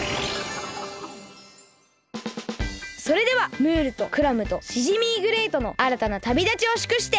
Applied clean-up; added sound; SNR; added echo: none; none; none; none.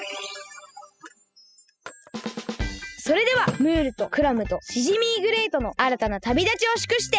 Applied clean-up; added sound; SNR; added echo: classical method spectral subtraction.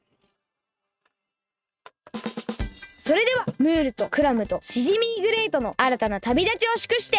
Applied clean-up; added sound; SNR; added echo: neural mask model RNNoise.